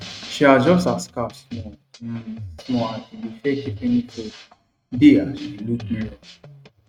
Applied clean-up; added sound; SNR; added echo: neural mask model RNNoise.